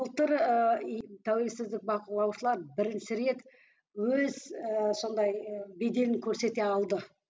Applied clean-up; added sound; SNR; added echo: none; none; none; none.